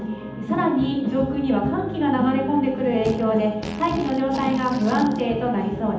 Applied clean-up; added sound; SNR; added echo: none; Fart; 16 dB; reverberation time 0.8 s.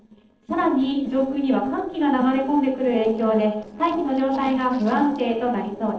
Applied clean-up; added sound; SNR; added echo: neural separator model SepFormer DNS4.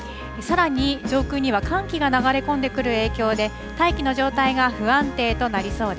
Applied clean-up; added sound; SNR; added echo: none; none; none; none.